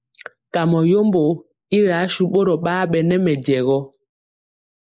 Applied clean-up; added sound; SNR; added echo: neural mask model Resemble Enhance denoiser.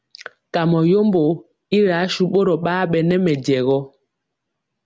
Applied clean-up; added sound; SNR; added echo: none; none; none; none.